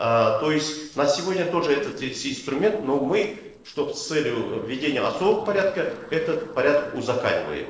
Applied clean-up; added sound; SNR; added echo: neural separator model SepFormer DNS4.